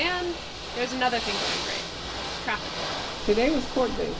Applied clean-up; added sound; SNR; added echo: none; Ocean / Boat, Water vehicle; 4 dB; reverberation time 0.2 s.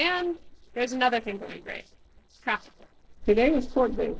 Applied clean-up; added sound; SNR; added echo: neural separator model SepFormer DNS4.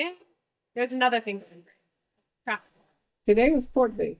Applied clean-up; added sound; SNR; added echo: neural mask model DeepFilterNet 3.